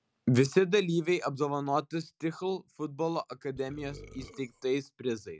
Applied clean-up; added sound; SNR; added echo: none; Burping, eructation; 18 dB; none.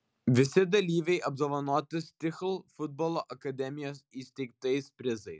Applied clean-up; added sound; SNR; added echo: none; none; none; none.